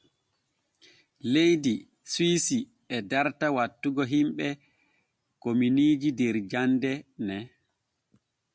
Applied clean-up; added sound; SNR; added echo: none; none; none; none.